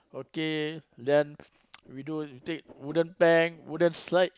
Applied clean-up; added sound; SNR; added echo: none; none; none; none.